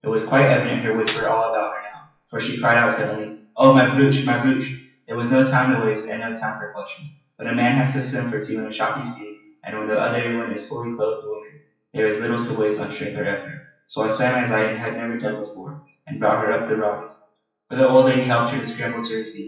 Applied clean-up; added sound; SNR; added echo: classical method WPE with log-MMSE.